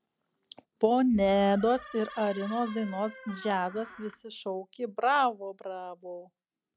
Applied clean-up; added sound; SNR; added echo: none; Door; 16 dB; none.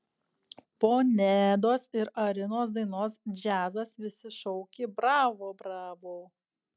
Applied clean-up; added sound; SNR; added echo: none; none; none; none.